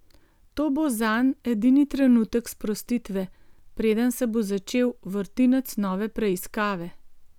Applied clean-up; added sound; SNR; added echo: none; none; none; none.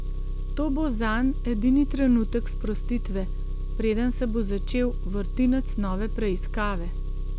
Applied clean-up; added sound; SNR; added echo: none; Engine; 1 dB; none.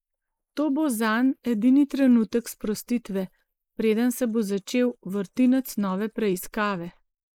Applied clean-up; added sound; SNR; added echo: neural mask model Resemble Enhance denoiser.